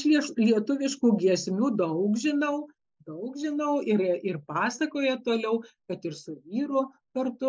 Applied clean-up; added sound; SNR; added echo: none; none; none; none.